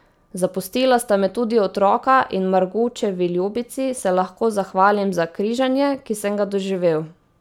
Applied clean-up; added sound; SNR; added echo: none; none; none; none.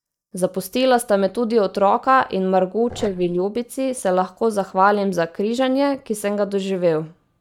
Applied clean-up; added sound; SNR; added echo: neural mask model DeepFilterNet 3.